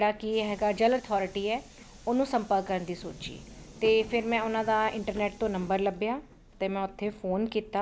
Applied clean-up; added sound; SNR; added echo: none; Subway, metro, underground; 18 dB; none.